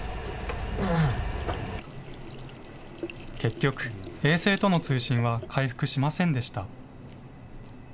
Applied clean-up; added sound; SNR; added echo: none; Sink (filling or washing); 15 dB; none.